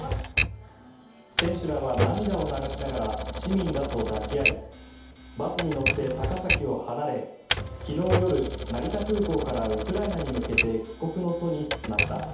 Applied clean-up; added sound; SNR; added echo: none; Typewriter; 0 dB; reverberation time 0.8 s.